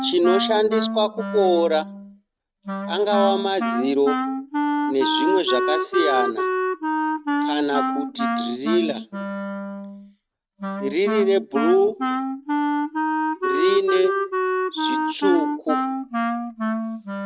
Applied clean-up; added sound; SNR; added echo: neural mask model RNNoise.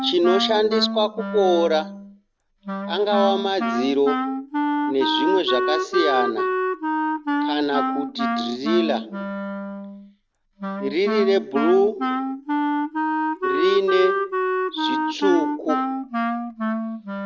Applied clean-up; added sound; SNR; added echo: none; Wind instrument, woodwind instrument; 1 dB; none.